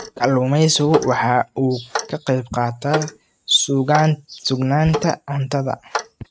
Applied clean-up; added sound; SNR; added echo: neural mask model RNNoise.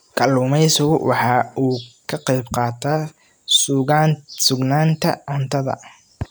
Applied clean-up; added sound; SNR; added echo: none; none; none; none.